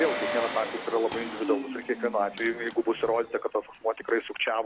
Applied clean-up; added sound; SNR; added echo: none; Engine; 8 dB; none.